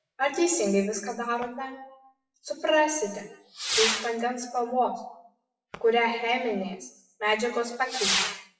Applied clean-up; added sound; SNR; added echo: classical method WPE with log-MMSE.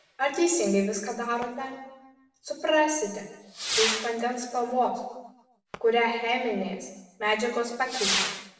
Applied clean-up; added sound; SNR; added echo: none; Whoosh, swoosh, swish / Fireworks; 8 dB; reverberation time 1.0 s.